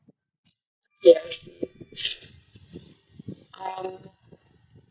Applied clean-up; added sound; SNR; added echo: neural mask model DeepFilterNet 3.